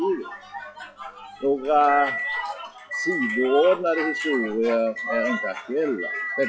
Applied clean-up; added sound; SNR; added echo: classical method log-MMSE.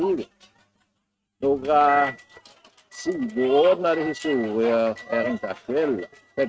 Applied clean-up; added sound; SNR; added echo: neural mask model RNNoise.